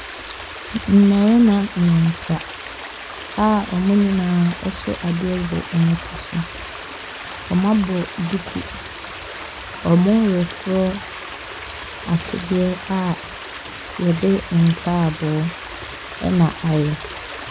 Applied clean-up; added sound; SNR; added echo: none; Stream; 13 dB; none.